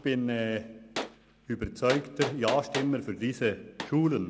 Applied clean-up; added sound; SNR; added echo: none; Gunshot, gunfire; 10 dB; none.